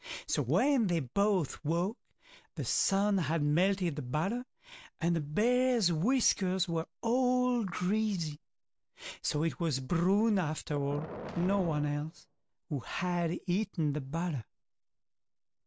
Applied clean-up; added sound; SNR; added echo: none; Boom; 12 dB; none.